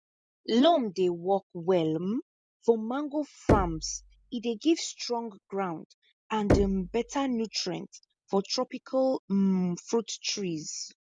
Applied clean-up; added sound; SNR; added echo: none; Knock; 4 dB; none.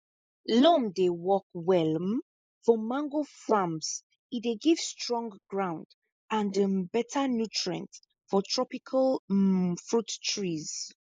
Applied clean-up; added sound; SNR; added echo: neural mask model Resemble Enhance denoiser.